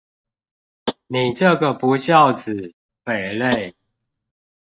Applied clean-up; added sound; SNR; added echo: neural mask model RNNoise.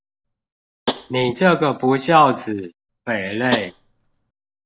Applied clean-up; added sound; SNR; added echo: none; Tap; 11 dB; none.